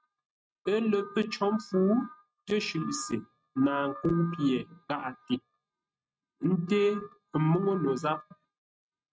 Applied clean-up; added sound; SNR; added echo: neural mask model RNNoise.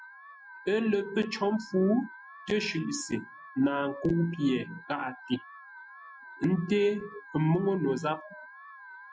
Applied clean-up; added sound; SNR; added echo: classical method Wiener filter.